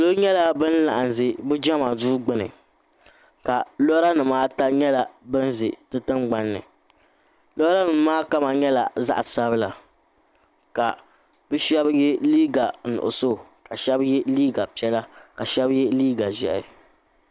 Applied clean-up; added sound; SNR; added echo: none; none; none; none.